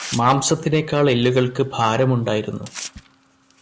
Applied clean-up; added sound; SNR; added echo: none; Tearing; 19 dB; none.